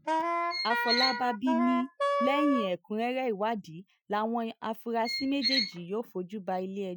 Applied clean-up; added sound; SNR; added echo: classical method Wiener filter.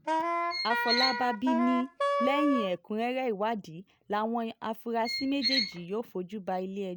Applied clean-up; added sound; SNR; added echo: none; Wind instrument, woodwind instrument + Squeak; -1 dB; none.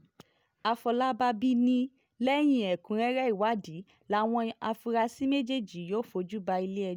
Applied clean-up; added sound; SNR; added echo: none; none; none; none.